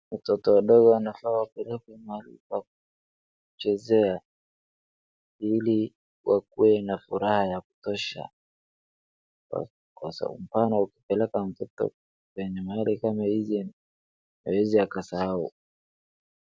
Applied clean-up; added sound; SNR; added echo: none; none; none; none.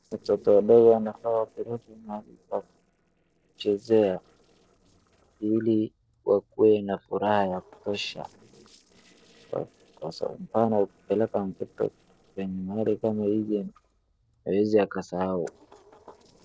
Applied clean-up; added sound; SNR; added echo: neural separator model SepFormer DNS4.